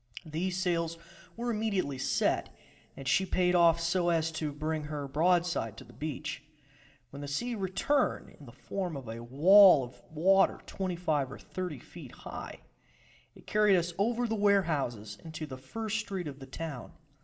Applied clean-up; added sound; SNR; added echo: none; none; none; reverberation time 0.3 s.